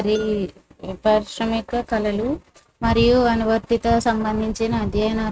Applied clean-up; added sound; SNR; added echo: neural mask model RNNoise.